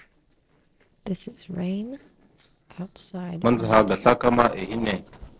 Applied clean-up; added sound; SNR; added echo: neural separator model SepFormer DNS4.